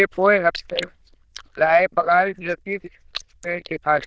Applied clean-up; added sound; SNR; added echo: neural diffusion model UNIVERSE++.